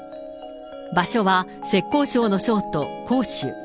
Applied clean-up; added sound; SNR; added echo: none; none; none; none.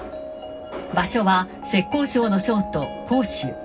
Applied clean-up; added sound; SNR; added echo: none; Subway, metro, underground; 18 dB; reverberation time 0.4 s.